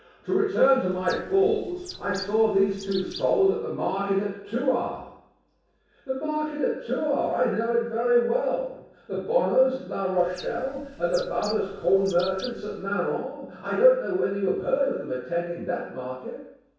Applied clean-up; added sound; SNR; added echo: none; Bird; 17 dB; reverberation time 0.7 s.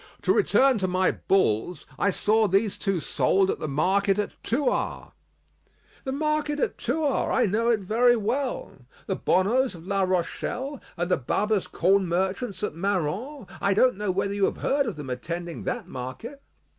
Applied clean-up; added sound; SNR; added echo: none; none; none; none.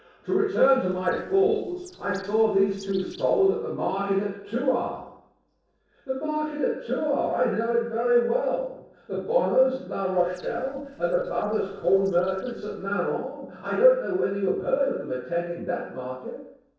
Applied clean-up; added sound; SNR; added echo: neural separator model SepFormer DNS4.